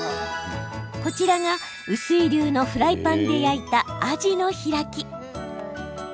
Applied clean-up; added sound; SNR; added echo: none; none; none; none.